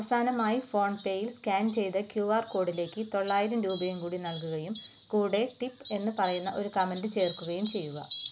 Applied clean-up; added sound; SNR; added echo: none; Fowl; 1 dB; none.